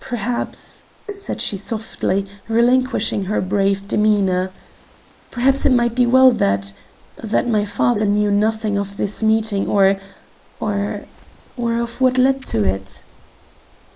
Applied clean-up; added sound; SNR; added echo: neural mask model Resemble Enhance denoiser.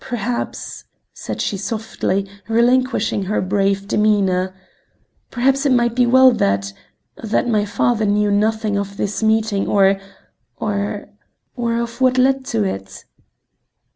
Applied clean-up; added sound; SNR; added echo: none; none; none; none.